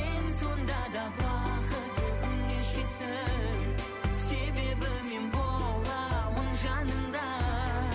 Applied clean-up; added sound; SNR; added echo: none; none; none; none.